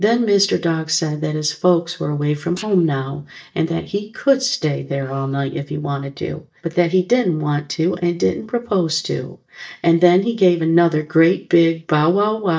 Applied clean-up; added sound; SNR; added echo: neural mask model DeepFilterNet 3.